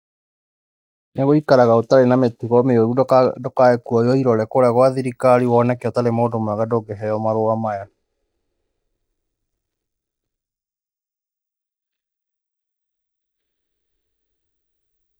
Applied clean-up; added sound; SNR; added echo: neural mask model DeepFilterNet 3.